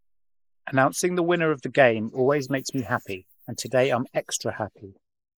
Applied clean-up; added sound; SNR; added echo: neural mask model Resemble Enhance denoiser.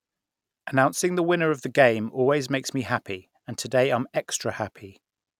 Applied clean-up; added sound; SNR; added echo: none; none; none; none.